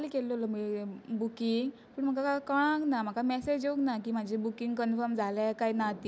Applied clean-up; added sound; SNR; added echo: none; none; none; none.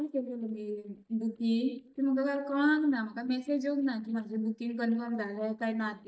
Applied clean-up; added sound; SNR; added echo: neural mask model DeepFilterNet 3.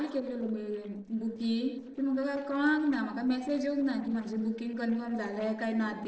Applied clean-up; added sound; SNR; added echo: neural separator model SepFormer DNS4.